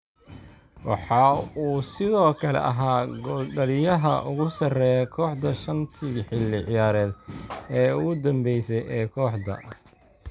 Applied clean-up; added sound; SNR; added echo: none; none; none; none.